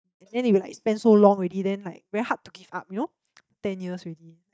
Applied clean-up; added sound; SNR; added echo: neural mask model DeepFilterNet 3.